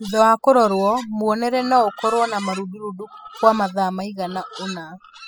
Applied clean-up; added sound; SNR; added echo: classical method spectral subtraction.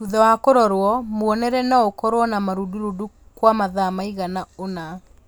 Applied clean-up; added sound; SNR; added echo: none; none; none; none.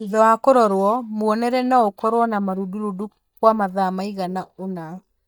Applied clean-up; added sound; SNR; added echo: neural mask model DeepFilterNet 3.